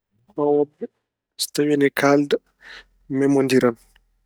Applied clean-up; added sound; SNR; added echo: neural mask model DeepFilterNet 3.